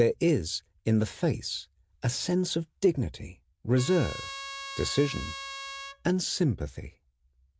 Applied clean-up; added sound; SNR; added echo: none; Trumpet; 11 dB; none.